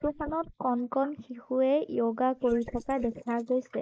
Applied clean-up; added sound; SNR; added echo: neural mask model Resemble Enhance denoiser.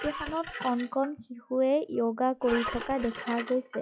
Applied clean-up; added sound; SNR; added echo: classical method log-MMSE.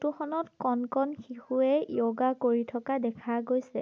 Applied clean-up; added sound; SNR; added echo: none; none; none; none.